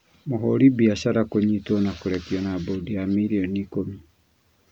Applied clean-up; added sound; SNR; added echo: none; none; none; none.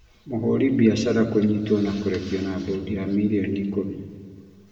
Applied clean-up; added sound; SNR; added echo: none; none; none; reverberation time 1.5 s.